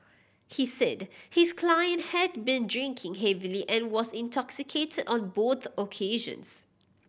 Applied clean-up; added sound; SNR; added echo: none; none; none; none.